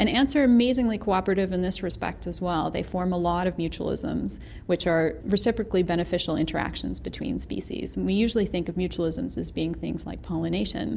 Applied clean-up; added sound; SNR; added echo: none; none; none; none.